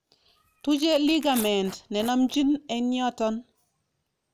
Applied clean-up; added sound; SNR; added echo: none; Tearing; 17 dB; none.